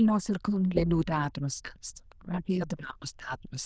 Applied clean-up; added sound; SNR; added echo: neural diffusion model UNIVERSE++.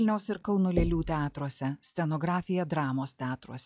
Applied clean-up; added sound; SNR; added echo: classical method log-MMSE.